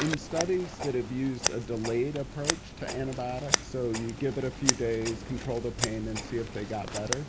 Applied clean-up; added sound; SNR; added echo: none; Scissors; 3 dB; none.